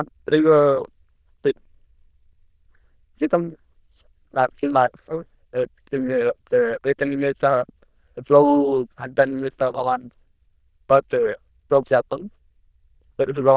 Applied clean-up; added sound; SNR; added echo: neural diffusion model UNIVERSE++.